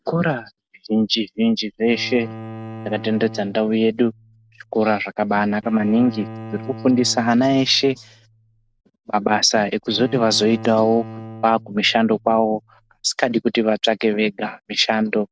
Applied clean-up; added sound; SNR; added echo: none; Bowed string instrument; 16 dB; none.